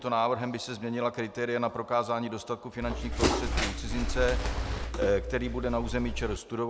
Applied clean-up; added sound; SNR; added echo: none; Bird; 0 dB; none.